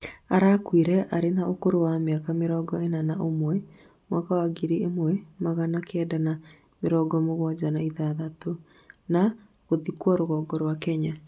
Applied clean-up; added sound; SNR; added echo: none; none; none; none.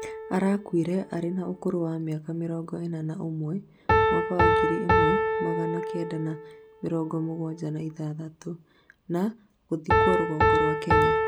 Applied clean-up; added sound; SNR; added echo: none; Piano; -3 dB; none.